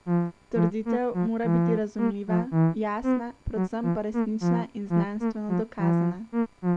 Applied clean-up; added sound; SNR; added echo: none; Musical instrument; -5 dB; none.